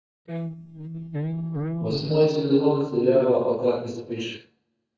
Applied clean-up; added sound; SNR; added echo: neural mask model DeepFilterNet 3.